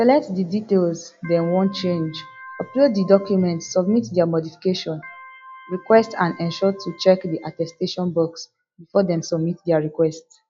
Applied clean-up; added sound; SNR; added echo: classical method log-MMSE.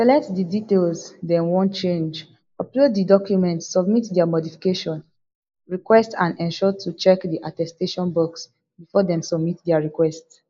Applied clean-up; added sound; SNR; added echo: neural mask model Resemble Enhance denoiser.